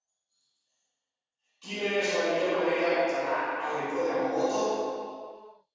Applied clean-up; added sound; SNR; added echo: none; none; none; reverberation time 2.1 s.